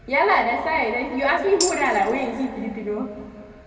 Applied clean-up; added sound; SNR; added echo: none; Tambourine; 9 dB; reverberation time 2.3 s.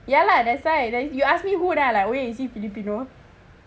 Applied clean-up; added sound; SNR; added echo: none; none; none; none.